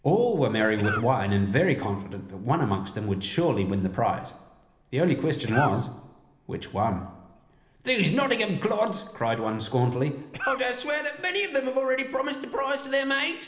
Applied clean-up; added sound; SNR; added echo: none; Cough; 8 dB; reverberation time 1.1 s.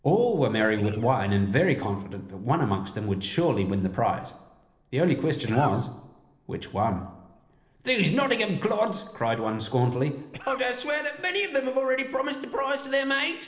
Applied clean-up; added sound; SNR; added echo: neural separator model SepFormer DNS4.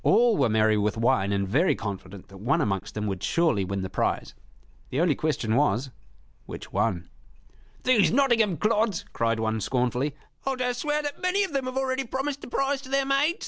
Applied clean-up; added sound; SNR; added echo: none; none; none; none.